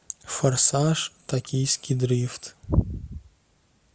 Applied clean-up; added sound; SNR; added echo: none; none; none; none.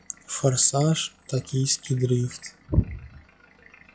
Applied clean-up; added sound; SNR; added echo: classical method log-MMSE.